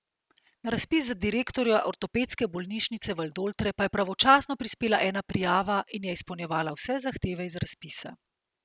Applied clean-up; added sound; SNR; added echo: none; none; none; none.